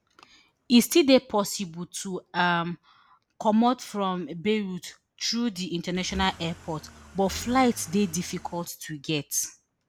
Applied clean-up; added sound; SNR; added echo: none; Accelerating, revving, vroom / Car; 16 dB; none.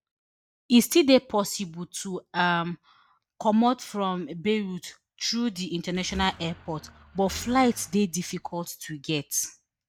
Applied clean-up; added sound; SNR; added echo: neural mask model DeepFilterNet 3.